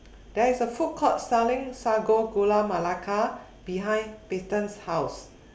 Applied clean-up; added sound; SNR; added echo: none; none; none; none.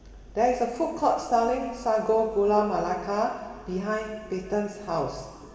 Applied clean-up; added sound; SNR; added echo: none; none; none; reverberation time 2.5 s.